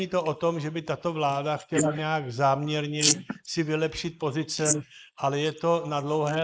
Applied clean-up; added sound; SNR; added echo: neural mask model Resemble Enhance denoiser.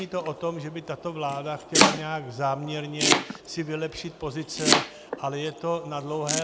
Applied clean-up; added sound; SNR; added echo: none; Domestic sounds, home sounds; -2 dB; none.